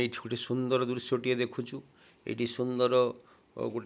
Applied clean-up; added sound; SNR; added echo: none; none; none; none.